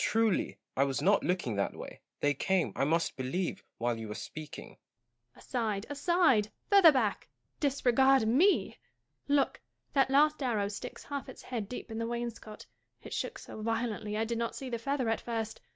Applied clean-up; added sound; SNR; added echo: none; none; none; none.